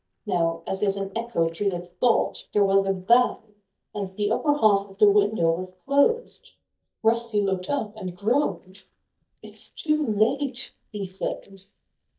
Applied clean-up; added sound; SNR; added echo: neural mask model DeepFilterNet 3.